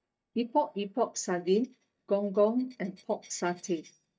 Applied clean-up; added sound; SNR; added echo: neural mask model DeepFilterNet 3.